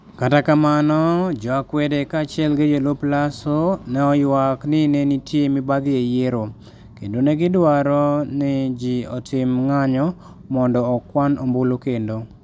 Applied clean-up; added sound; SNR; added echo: none; none; none; none.